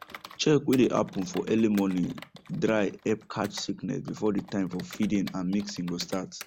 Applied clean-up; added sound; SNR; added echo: none; Computer keyboard; 19 dB; none.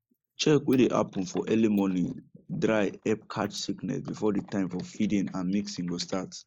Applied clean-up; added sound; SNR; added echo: neural mask model Resemble Enhance denoiser.